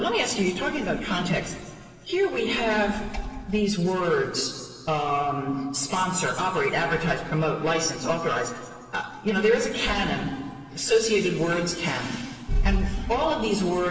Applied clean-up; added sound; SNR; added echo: none; none; none; reverberation time 1.9 s.